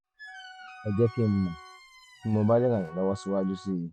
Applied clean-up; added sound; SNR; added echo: none; Squeak + Wind instrument, woodwind instrument; 19 dB; none.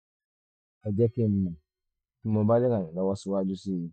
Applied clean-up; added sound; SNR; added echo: neural mask model DeepFilterNet 3.